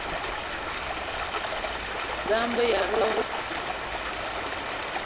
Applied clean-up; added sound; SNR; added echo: none; Stream; -1 dB; none.